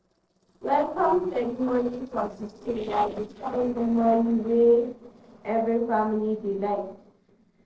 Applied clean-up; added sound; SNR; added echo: neural separator model SepFormer DNS4.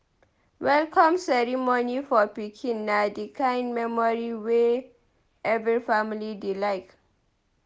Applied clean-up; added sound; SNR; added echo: none; none; none; none.